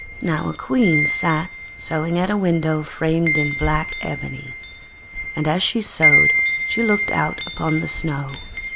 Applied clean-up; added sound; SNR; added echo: none; Wind chime; 0 dB; none.